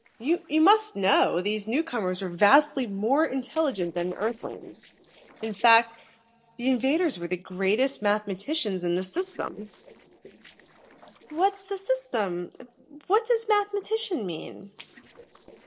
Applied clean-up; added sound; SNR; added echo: neural separator model SepFormer DNS4.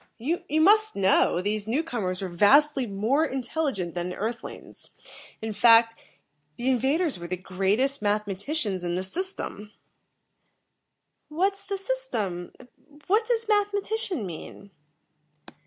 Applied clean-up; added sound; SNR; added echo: none; none; none; none.